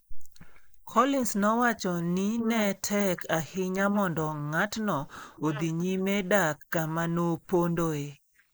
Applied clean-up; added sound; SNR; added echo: neural mask model Resemble Enhance denoiser.